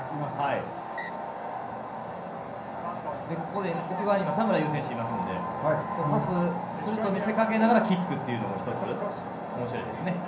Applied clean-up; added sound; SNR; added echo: none; Brass instrument; 4 dB; reverberation time 0.6 s.